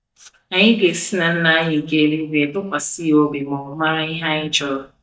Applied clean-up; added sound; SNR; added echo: neural mask model DeepFilterNet 3.